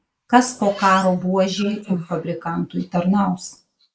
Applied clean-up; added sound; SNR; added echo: neural mask model Resemble Enhance denoiser.